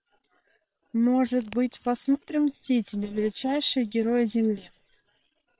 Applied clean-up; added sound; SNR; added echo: neural separator model SepFormer WHAM!.